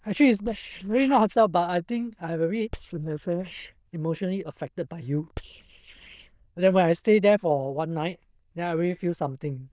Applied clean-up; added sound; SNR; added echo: neural diffusion model UNIVERSE++.